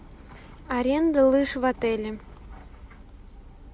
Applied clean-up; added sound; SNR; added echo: none; none; none; none.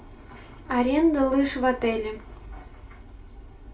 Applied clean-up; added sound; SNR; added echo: none; none; none; reverberation time 0.3 s.